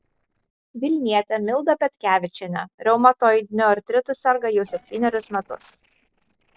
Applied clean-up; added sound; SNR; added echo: neural separator model SepFormer DNS4.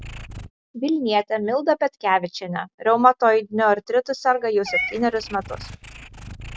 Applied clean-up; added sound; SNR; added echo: none; Meow / Purr; 14 dB; none.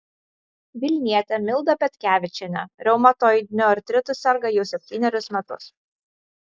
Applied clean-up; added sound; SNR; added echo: neural mask model Resemble Enhance denoiser.